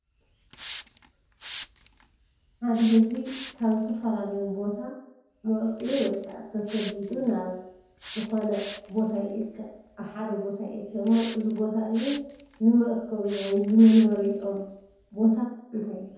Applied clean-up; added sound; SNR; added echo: none; Hiss; 16 dB; reverberation time 0.9 s.